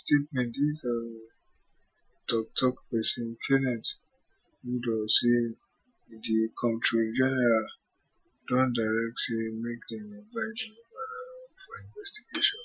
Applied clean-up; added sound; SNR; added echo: classical method Wiener filter.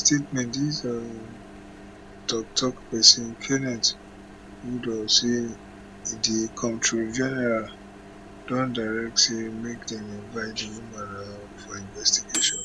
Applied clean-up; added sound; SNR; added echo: none; Microwave oven; 13 dB; none.